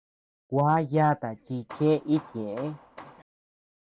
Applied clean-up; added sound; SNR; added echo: none; Hammer; 20 dB; none.